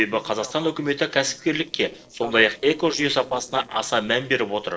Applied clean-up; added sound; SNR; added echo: neural separator model SepFormer DNS4.